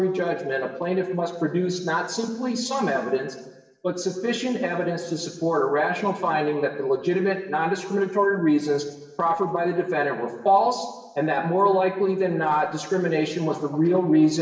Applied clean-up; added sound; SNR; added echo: none; none; none; reverberation time 1.1 s.